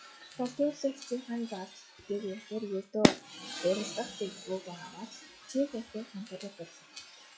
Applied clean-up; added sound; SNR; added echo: classical method log-MMSE.